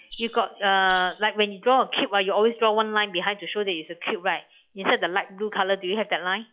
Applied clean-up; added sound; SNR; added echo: classical method log-MMSE.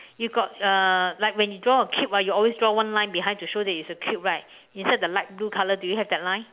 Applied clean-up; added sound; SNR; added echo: none; none; none; none.